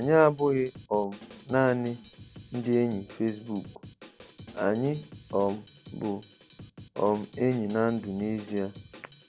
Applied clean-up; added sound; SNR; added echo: none; Drum kit; 20 dB; none.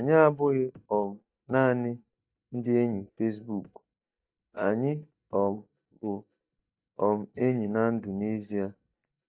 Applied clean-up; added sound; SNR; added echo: neural mask model DeepFilterNet 3.